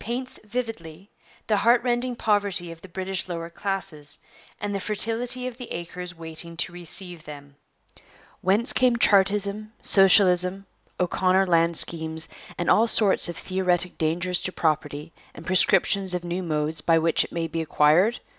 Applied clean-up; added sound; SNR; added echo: none; none; none; none.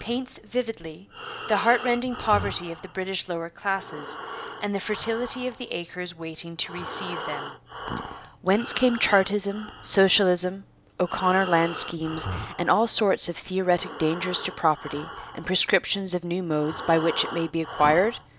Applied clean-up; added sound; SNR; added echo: none; Breathing; 12 dB; none.